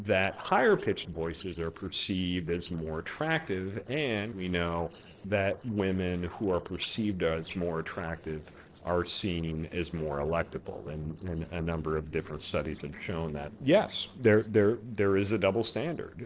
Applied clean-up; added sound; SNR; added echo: neural separator model SepFormer DNS4.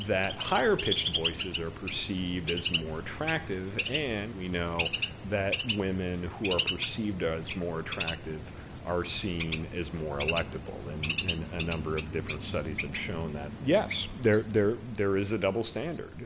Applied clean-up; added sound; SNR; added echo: none; Bird; 5 dB; none.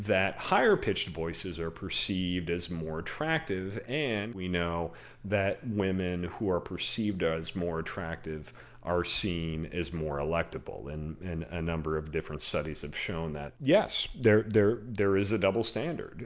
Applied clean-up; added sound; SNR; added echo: none; none; none; none.